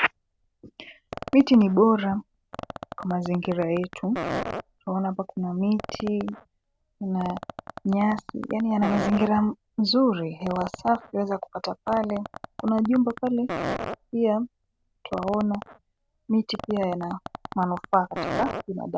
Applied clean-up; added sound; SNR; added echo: none; Fart; 11 dB; none.